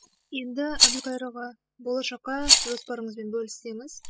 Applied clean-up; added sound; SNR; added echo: classical method spectral subtraction.